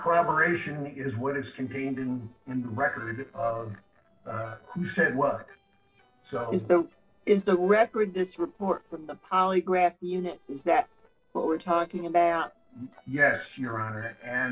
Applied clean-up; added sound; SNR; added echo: neural separator model SepFormer DNS4.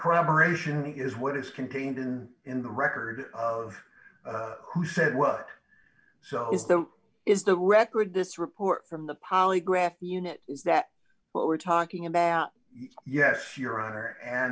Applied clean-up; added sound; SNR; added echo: none; none; none; none.